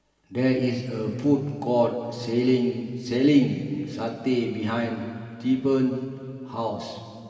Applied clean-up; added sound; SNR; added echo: none; none; none; reverberation time 2.5 s.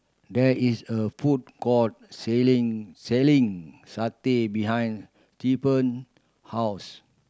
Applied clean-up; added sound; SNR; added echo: none; none; none; none.